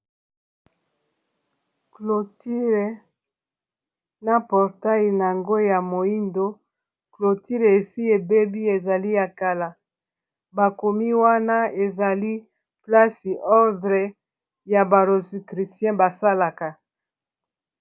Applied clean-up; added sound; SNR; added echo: none; none; none; none.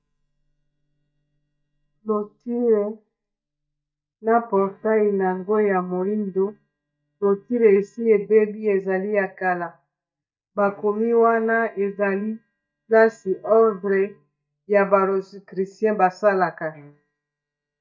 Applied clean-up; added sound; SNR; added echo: neural mask model DeepFilterNet 3.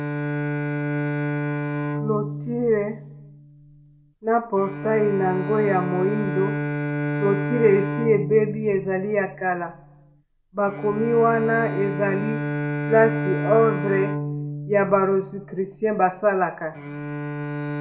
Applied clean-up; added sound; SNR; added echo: none; Bowed string instrument; 5 dB; reverberation time 0.4 s.